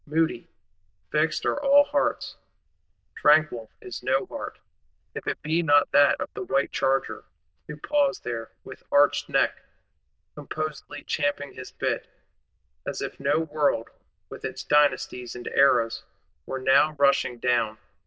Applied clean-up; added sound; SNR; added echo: neural diffusion model UNIVERSE++.